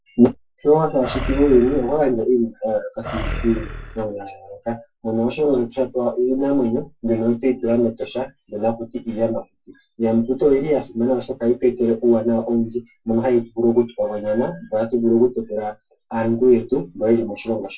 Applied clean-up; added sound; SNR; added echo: none; Animal; 8 dB; reverberation time 0.1 s.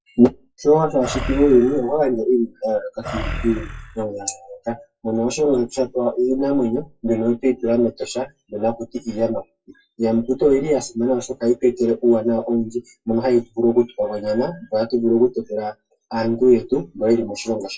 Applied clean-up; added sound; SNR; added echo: classical method WPE with log-MMSE.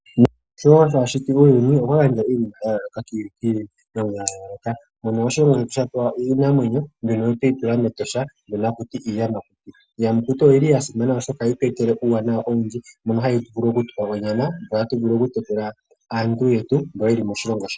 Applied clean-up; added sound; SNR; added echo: none; none; none; none.